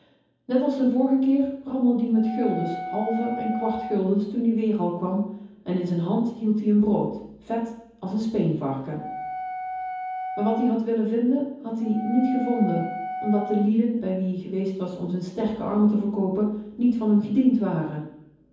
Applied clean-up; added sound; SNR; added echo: none; Wind instrument, woodwind instrument; 9 dB; reverberation time 0.9 s.